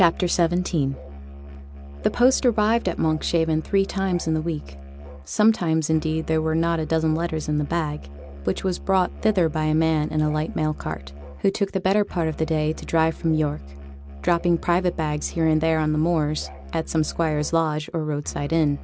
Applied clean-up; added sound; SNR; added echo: none; Musical instrument; 14 dB; none.